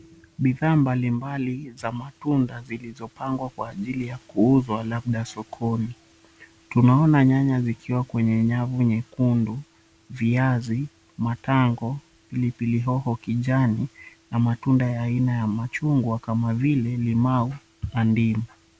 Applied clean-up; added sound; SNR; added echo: none; none; none; none.